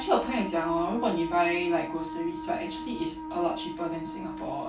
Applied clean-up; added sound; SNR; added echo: none; Wind instrument, woodwind instrument; 8 dB; reverberation time 0.2 s.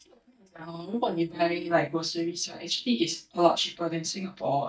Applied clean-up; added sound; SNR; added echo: neural mask model DeepFilterNet 3.